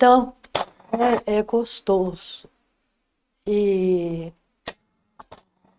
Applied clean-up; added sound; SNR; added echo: neural mask model RNNoise.